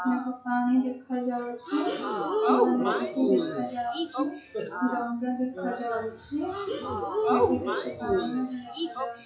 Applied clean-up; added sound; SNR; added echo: classical method WPE with log-MMSE.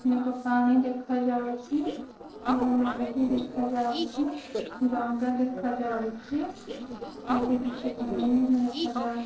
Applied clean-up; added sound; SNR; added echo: neural separator model SepFormer DNS4.